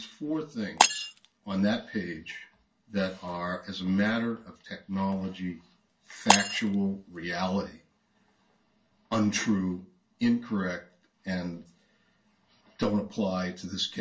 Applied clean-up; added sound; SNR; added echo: none; Shatter; 1 dB; reverberation time 0.2 s.